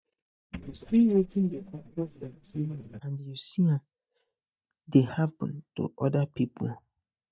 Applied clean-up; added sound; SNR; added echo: neural mask model DeepFilterNet 3.